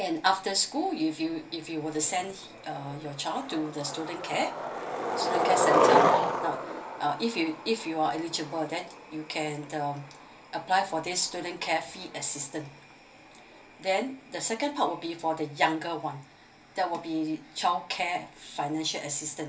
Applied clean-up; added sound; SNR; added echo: none; Skateboard; 2 dB; reverberation time 0.3 s.